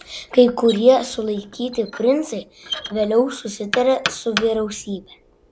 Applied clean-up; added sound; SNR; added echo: none; Knock; 13 dB; none.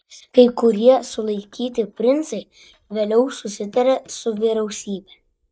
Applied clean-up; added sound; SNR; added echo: neural mask model DeepFilterNet 3.